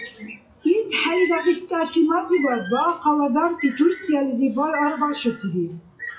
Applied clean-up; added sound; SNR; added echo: classical method WPE with log-MMSE.